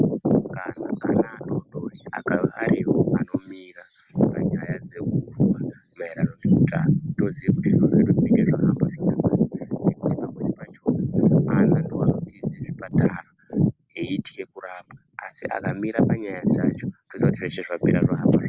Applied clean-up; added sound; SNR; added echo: none; none; none; none.